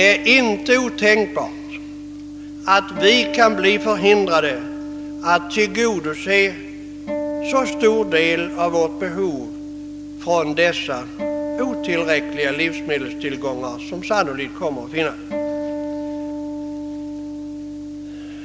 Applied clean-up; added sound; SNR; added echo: none; Acoustic guitar; 8 dB; none.